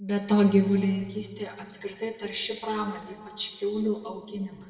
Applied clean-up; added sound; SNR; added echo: none; Guitar; 20 dB; reverberation time 1.6 s.